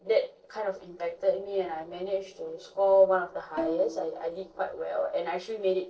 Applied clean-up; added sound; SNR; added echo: neural separator model SepFormer DNS4.